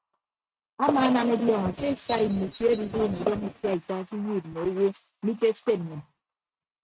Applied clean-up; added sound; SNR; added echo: neural mask model RNNoise.